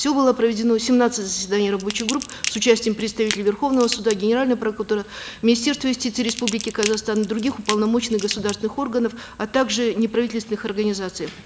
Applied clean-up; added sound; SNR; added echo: none; Crackle / Crushing; 12 dB; none.